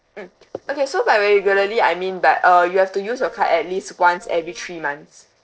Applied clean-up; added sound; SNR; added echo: neural separator model SepFormer DNS4.